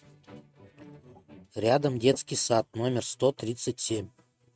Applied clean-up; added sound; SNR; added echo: neural mask model RNNoise.